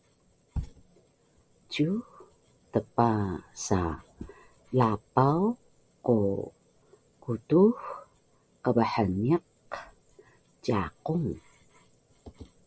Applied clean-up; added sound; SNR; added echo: none; none; none; none.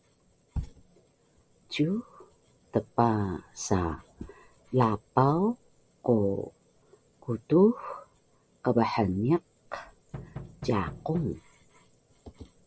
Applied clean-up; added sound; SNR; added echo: none; Knock; 13 dB; none.